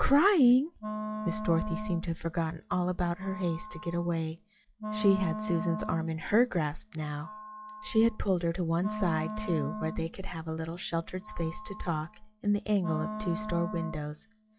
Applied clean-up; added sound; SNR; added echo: classical method log-MMSE.